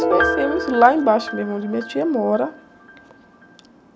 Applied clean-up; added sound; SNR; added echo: none; Piano; 6 dB; none.